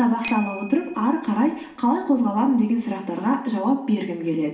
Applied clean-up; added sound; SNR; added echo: none; Bicycle bell; 19 dB; reverberation time 0.8 s.